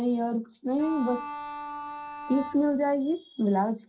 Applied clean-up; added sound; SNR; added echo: none; Bowed string instrument; 10 dB; reverberation time 0.3 s.